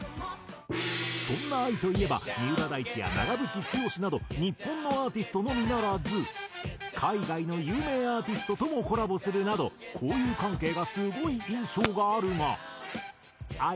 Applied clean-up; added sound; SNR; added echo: none; Fireworks; 19 dB; none.